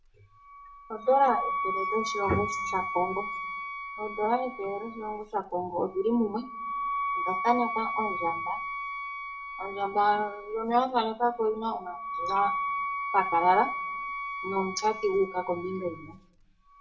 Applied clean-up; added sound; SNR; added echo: none; Wind instrument, woodwind instrument; 5 dB; reverberation time 0.3 s.